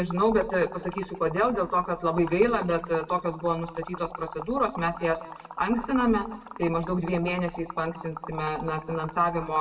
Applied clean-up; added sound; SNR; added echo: none; Liquid; 14 dB; reverberation time 1.0 s.